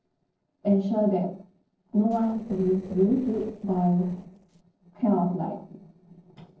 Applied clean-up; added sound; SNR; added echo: neural separator model SepFormer DNS4.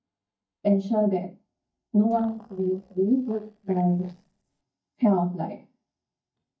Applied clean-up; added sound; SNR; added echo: neural mask model DeepFilterNet 3.